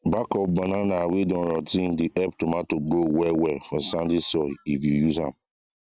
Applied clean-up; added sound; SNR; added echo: none; none; none; none.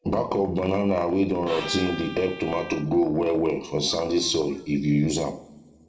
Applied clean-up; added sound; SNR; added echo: none; Bowed string instrument; 12 dB; reverberation time 0.5 s.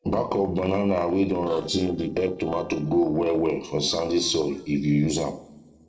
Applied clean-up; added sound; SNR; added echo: neural separator model SepFormer DNS4.